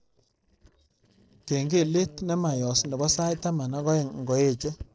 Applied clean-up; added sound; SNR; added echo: neural separator model SepFormer DNS4.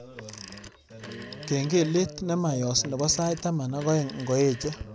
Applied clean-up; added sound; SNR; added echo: none; Telephone; 19 dB; none.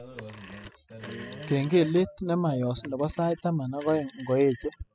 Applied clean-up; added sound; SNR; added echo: classical method spectral subtraction.